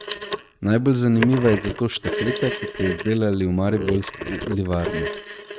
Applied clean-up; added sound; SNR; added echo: neural mask model RNNoise.